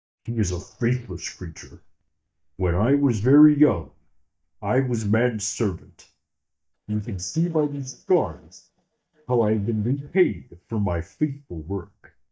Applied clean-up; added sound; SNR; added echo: neural mask model DeepFilterNet 3.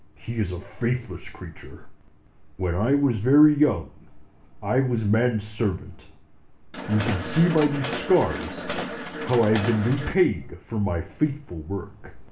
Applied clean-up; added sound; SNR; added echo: none; Mechanisms; 7 dB; reverberation time 0.4 s.